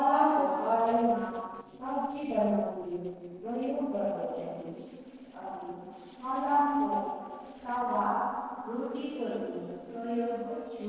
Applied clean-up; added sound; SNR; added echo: neural separator model SepFormer DNS4.